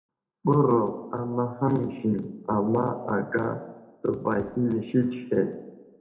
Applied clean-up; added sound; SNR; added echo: neural separator model SepFormer DNS4.